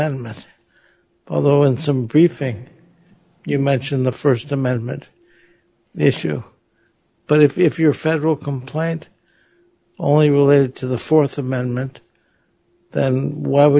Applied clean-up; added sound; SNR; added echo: none; none; none; none.